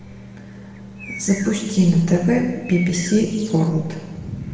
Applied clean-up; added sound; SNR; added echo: none; Bird; 18 dB; reverberation time 1.2 s.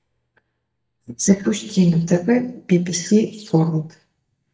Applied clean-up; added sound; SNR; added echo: neural mask model DeepFilterNet 3.